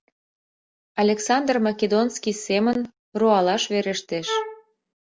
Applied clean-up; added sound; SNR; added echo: none; Wind instrument, woodwind instrument; 7 dB; none.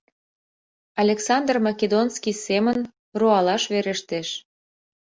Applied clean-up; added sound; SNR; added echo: none; none; none; none.